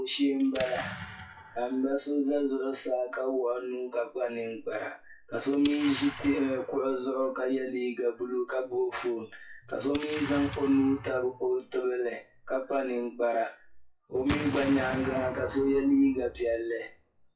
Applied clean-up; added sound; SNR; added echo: classical method WPE with log-MMSE.